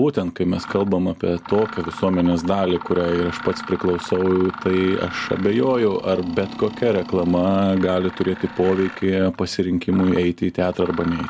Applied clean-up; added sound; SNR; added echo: none; Mechanisms; 15 dB; none.